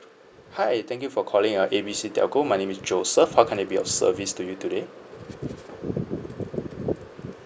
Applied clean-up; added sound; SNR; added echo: none; none; none; none.